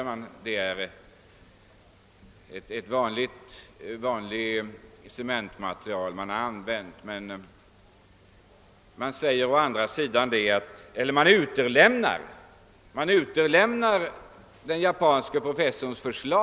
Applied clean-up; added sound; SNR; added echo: none; none; none; none.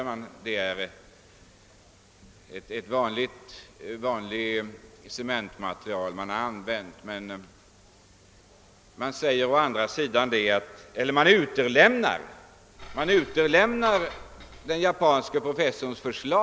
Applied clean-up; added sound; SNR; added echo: none; Cutlery, silverware / Dishes, pots, and pans; 14 dB; none.